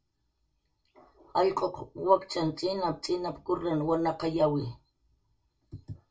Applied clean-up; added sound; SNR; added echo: none; none; none; reverberation time 0.2 s.